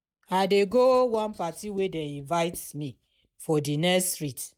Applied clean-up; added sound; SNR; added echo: neural mask model DeepFilterNet 3.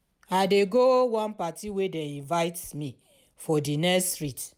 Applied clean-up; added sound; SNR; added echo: none; none; none; none.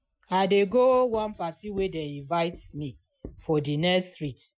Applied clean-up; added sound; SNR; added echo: classical method Wiener filter.